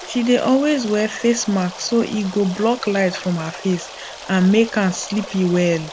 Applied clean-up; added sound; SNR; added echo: none; Stream; 16 dB; none.